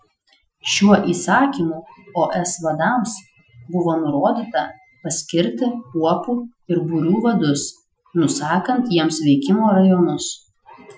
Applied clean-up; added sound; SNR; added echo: classical method Wiener filter.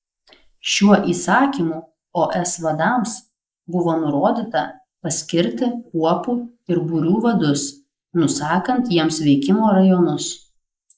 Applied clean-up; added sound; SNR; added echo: neural mask model Resemble Enhance denoiser.